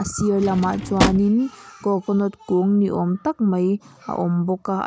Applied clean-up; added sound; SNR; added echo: none; Drawer open or close; 4 dB; none.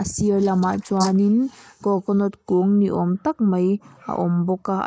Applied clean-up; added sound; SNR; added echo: neural mask model Resemble Enhance denoiser.